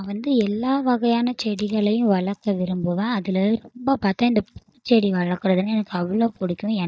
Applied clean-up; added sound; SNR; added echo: neural mask model DeepFilterNet 3.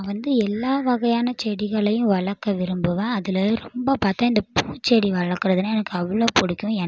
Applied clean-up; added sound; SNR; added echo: none; none; none; none.